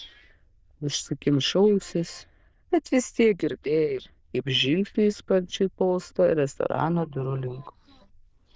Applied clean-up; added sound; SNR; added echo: neural diffusion model UNIVERSE++.